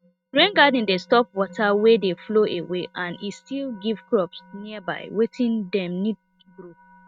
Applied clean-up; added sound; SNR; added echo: neural mask model RNNoise.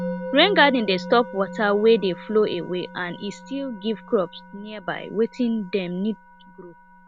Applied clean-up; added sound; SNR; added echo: none; Musical instrument; 13 dB; none.